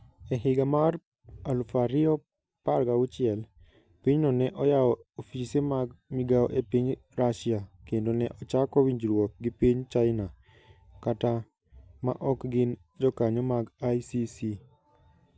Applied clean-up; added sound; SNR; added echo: none; none; none; none.